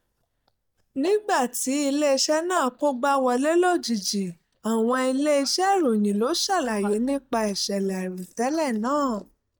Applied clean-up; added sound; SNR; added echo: neural mask model DeepFilterNet 3.